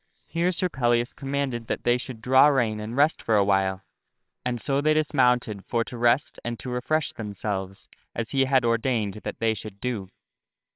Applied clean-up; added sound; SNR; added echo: neural separator model SepFormer WHAMR!.